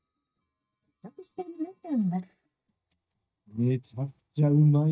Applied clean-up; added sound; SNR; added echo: neural mask model DeepFilterNet 3.